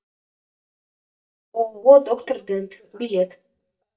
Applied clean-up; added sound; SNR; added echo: neural mask model DeepFilterNet 3.